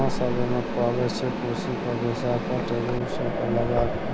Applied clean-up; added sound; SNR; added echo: none; Mechanisms; 0 dB; none.